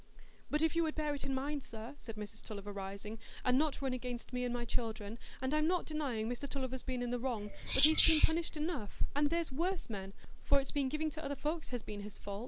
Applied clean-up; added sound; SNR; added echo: none; Wild animals; -3 dB; none.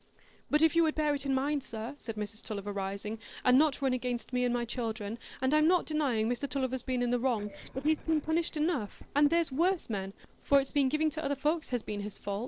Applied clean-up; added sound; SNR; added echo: neural separator model SepFormer DNS4.